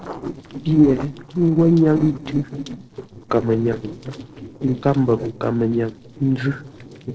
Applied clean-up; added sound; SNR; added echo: neural separator model SepFormer DNS4.